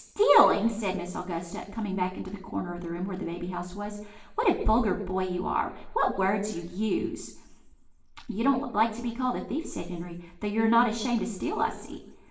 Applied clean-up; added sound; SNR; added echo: none; none; none; reverberation time 0.8 s.